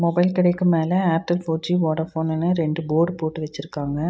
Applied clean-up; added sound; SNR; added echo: none; none; none; none.